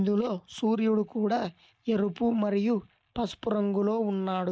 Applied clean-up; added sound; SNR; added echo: neural mask model Resemble Enhance denoiser.